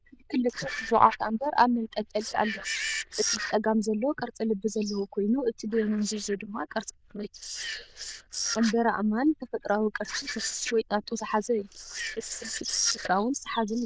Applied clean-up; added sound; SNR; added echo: neural diffusion model UNIVERSE++.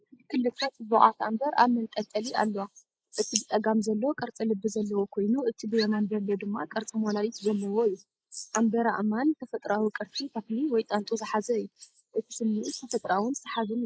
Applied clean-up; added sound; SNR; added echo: neural mask model Resemble Enhance denoiser.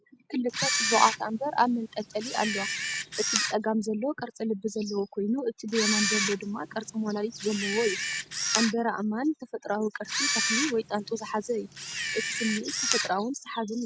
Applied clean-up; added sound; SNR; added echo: none; Camera; 1 dB; none.